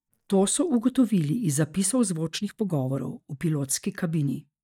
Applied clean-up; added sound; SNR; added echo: neural mask model DeepFilterNet 3.